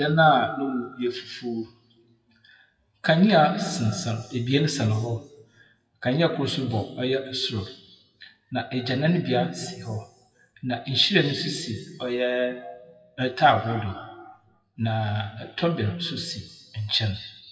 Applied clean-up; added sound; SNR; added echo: classical method WPE with log-MMSE.